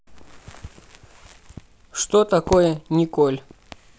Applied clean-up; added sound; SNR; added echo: none; none; none; none.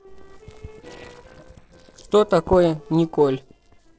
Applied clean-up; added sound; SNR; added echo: neural separator model SepFormer DNS4.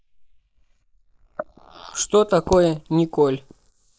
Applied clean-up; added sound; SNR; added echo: neural mask model Resemble Enhance denoiser.